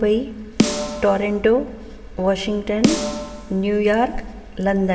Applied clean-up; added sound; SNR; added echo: none; Snare drum; 5 dB; reverberation time 2.1 s.